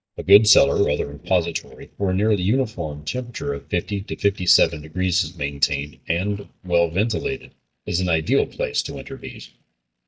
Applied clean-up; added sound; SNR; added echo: neural mask model DeepFilterNet 3.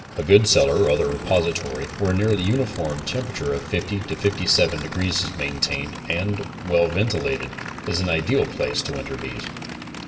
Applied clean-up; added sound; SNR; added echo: none; Idling / Aircraft; 12 dB; reverberation time 2.9 s.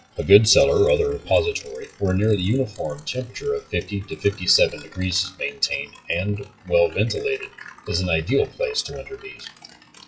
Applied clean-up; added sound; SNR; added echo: classical method WPE with log-MMSE.